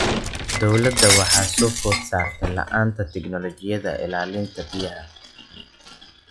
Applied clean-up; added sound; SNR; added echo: classical method log-MMSE.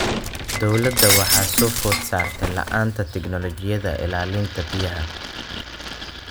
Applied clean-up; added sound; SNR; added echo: none; Shatter; 1 dB; none.